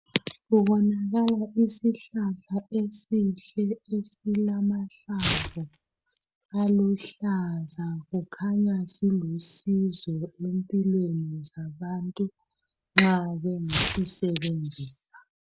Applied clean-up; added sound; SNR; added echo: none; Tearing; 9 dB; none.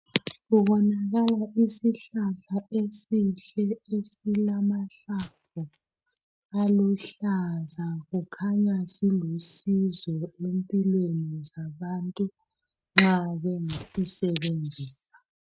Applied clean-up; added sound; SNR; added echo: neural mask model RNNoise.